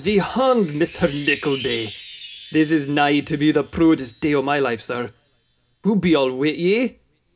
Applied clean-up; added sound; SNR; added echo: none; Wind chime; 4 dB; reverberation time 0.3 s.